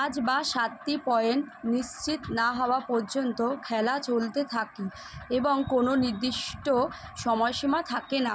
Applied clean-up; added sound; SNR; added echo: none; none; none; none.